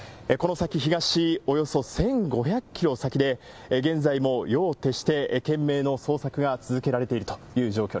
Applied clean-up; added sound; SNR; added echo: none; none; none; none.